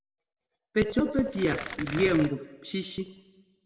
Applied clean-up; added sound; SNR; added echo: none; Tearing; 9 dB; reverberation time 1.1 s.